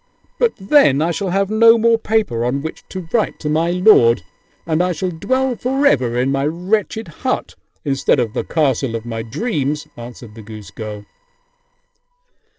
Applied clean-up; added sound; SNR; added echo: neural separator model SepFormer DNS4.